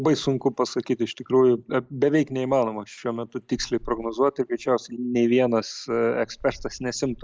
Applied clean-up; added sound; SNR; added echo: neural mask model Resemble Enhance denoiser.